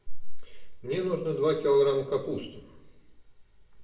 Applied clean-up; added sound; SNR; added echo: none; none; none; reverberation time 0.7 s.